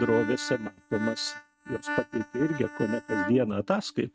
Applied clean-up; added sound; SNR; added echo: neural mask model RNNoise.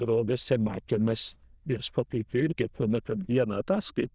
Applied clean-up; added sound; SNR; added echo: neural diffusion model UNIVERSE++.